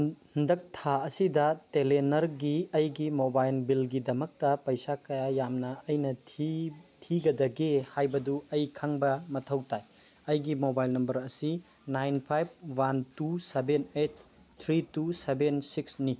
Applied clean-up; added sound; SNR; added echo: none; none; none; none.